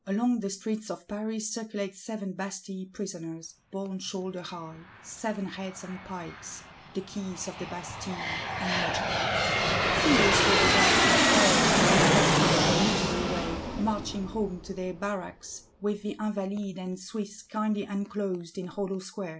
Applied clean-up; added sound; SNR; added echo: none; Aircraft; -4 dB; none.